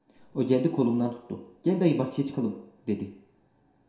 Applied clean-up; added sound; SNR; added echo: none; none; none; reverberation time 0.6 s.